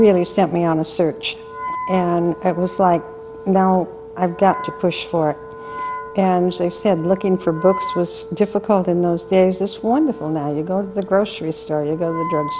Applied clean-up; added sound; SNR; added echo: none; Wind instrument, woodwind instrument; 13 dB; none.